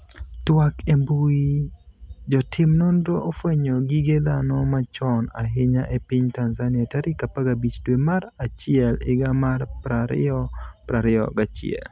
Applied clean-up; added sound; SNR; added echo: none; none; none; none.